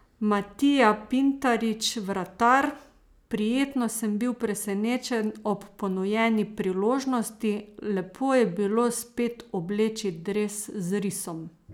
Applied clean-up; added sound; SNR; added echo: none; none; none; none.